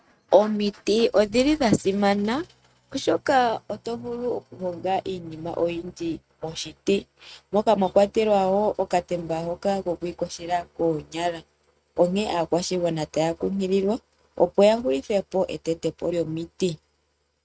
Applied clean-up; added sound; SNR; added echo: neural mask model RNNoise.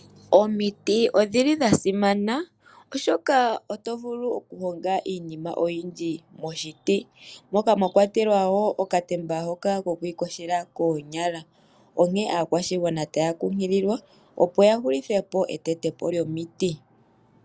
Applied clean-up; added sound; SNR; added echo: none; none; none; none.